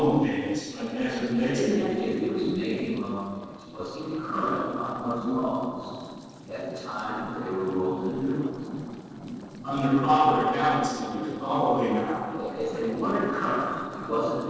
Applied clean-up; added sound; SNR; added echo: neural separator model SepFormer DNS4.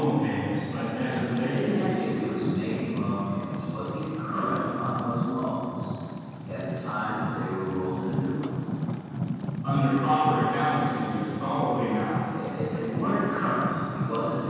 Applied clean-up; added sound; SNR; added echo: none; Fire; 5 dB; reverberation time 2.1 s.